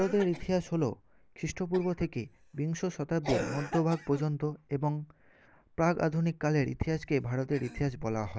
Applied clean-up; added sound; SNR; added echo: none; Cough; 13 dB; none.